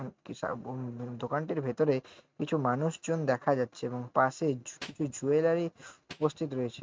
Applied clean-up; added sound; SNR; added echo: neural mask model RNNoise.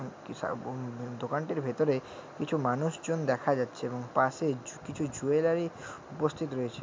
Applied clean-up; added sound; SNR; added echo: none; none; none; none.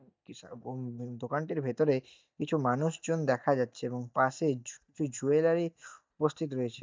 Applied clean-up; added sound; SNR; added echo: neural mask model DeepFilterNet 3.